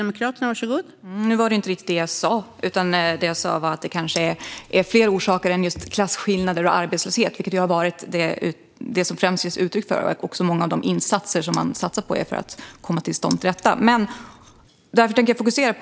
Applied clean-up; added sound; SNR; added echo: none; Keys jangling; 19 dB; none.